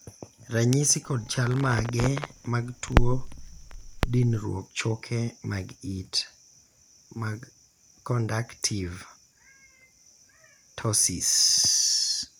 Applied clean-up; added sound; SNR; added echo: none; Crackle; 0 dB; none.